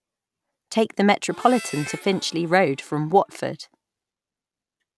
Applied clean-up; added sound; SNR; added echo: none; Harmonica; 17 dB; none.